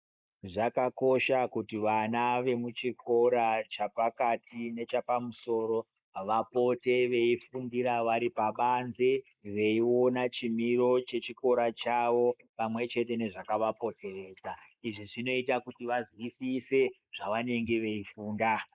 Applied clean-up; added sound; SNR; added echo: neural mask model Resemble Enhance denoiser.